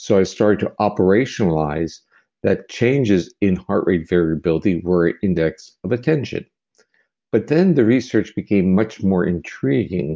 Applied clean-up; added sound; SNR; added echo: none; none; none; none.